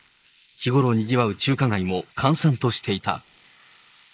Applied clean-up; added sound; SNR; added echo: neural mask model Resemble Enhance denoiser.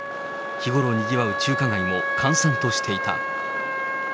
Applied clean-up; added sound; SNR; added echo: none; Wind instrument, woodwind instrument; 1 dB; none.